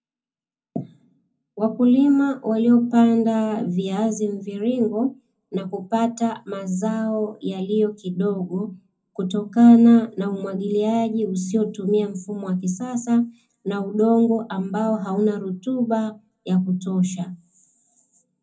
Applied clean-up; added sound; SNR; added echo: none; none; none; reverberation time 0.3 s.